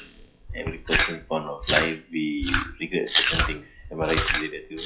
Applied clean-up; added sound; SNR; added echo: classical method WPE with log-MMSE.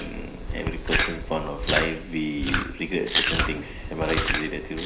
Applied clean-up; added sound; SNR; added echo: none; Chewing, mastication; -1 dB; reverberation time 0.5 s.